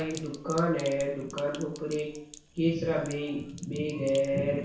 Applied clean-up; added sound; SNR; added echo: none; Sink (filling or washing); 19 dB; reverberation time 0.7 s.